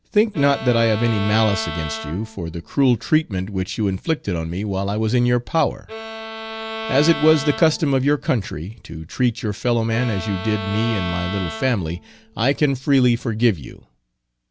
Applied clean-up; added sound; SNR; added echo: none; Bowed string instrument; 12 dB; none.